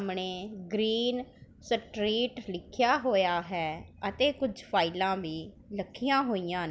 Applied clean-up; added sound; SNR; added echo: none; none; none; none.